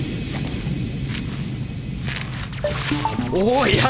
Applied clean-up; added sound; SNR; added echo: none; none; none; none.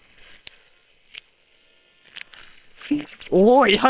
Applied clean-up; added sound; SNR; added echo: neural separator model SepFormer WHAM!.